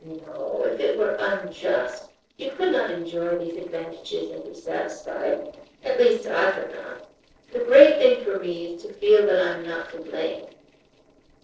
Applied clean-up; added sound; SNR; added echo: neural separator model SepFormer DNS4.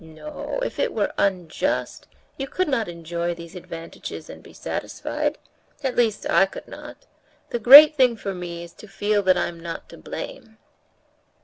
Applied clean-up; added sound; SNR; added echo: none; none; none; none.